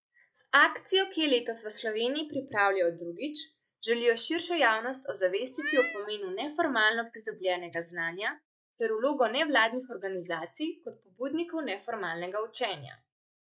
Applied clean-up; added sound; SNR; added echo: neural mask model Resemble Enhance denoiser.